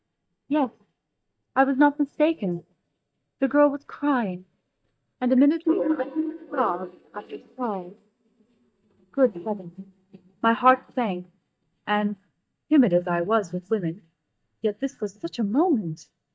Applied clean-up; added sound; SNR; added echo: neural mask model DeepFilterNet 3.